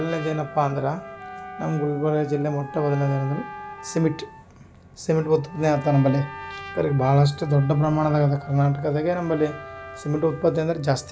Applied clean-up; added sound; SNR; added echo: none; Trumpet + Wind instrument, woodwind instrument; 16 dB; none.